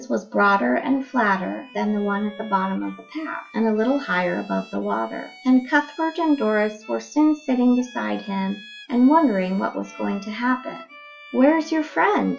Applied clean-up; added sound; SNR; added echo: classical method log-MMSE.